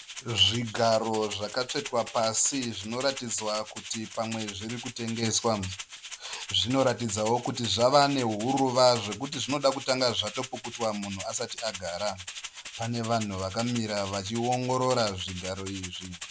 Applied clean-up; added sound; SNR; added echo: none; Rattle (instrument); 13 dB; none.